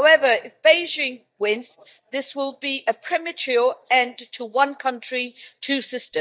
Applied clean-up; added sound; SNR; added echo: neural mask model DeepFilterNet 3.